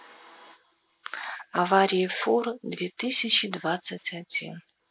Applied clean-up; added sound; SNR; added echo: none; none; none; none.